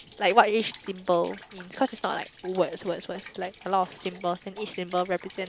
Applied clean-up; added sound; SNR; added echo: none; Rain; 18 dB; none.